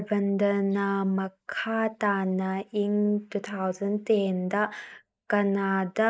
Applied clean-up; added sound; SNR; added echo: neural mask model Resemble Enhance denoiser.